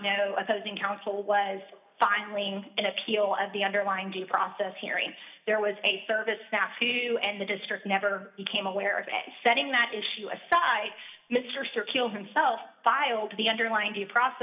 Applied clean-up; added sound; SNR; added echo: none; none; none; reverberation time 0.7 s.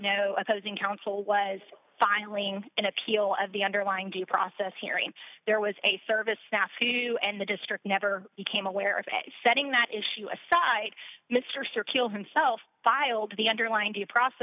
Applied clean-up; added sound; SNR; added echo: none; none; none; none.